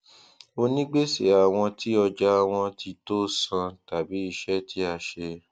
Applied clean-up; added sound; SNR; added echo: none; none; none; none.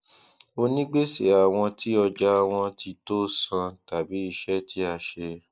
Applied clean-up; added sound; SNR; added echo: neural mask model Resemble Enhance denoiser.